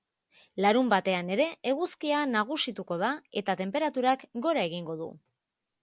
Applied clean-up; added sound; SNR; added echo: none; none; none; none.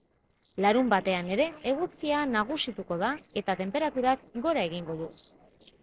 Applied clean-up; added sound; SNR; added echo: neural separator model SepFormer DNS4.